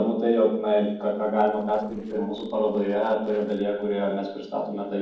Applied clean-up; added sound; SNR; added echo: neural separator model SepFormer DNS4.